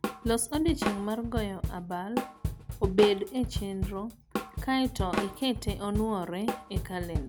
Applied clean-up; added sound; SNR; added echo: none; Drum kit; 4 dB; none.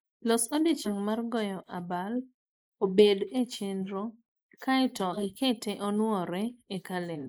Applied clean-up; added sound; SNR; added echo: neural mask model Resemble Enhance denoiser.